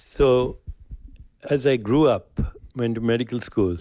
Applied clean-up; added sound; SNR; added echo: none; none; none; none.